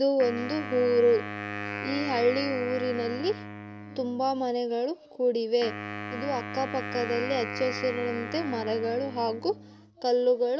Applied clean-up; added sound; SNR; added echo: none; Wind instrument, woodwind instrument; 9 dB; none.